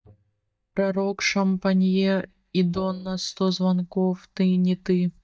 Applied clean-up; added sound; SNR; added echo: neural mask model DeepFilterNet 3.